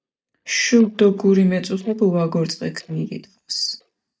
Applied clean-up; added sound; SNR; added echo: neural mask model DeepFilterNet 3.